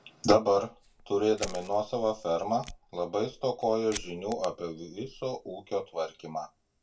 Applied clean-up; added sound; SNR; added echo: none; Fire; 18 dB; reverberation time 0.2 s.